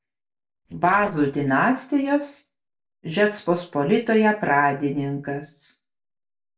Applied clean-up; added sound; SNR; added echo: neural separator model SepFormer DNS4.